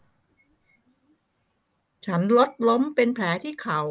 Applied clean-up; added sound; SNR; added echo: none; none; none; none.